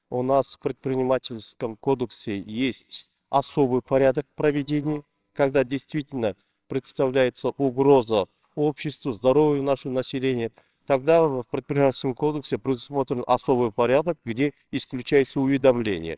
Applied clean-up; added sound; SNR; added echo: neural separator model SepFormer WHAMR!.